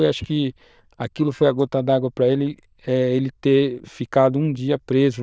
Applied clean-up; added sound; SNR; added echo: neural diffusion model UNIVERSE++.